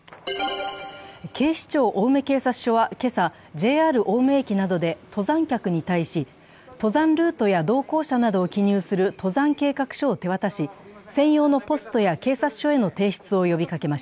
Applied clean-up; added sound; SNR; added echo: none; none; none; none.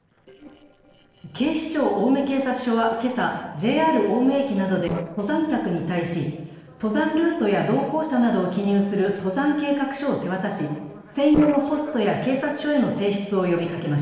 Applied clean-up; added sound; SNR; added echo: neural separator model SepFormer DNS4.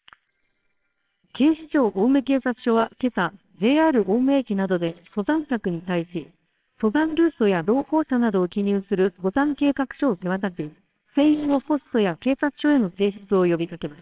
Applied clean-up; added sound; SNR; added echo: neural separator model SepFormer WHAMR!.